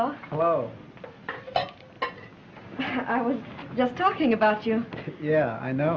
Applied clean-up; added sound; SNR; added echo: none; none; none; none.